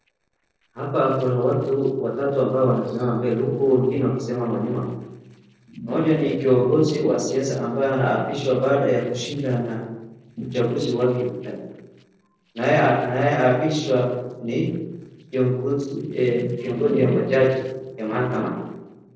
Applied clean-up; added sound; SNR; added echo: neural separator model SepFormer DNS4.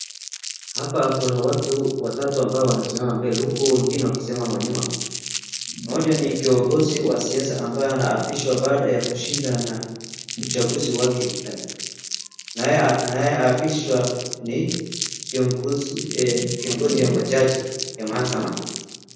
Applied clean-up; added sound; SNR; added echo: none; Crumpling, crinkling; 10 dB; reverberation time 1.1 s.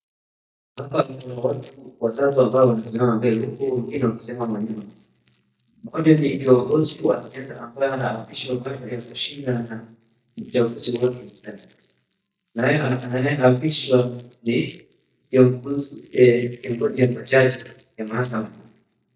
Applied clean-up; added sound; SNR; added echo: neural mask model DeepFilterNet 3.